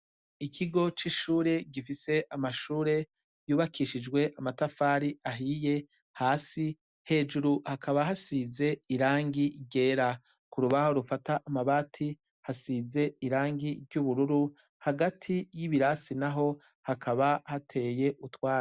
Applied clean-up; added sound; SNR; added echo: none; none; none; none.